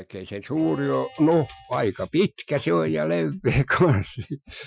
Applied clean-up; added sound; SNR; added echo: classical method Wiener filter.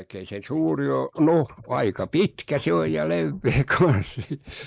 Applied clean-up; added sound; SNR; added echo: neural mask model Resemble Enhance denoiser.